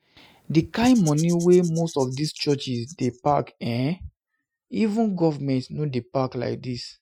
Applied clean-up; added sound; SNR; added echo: classical method Wiener filter.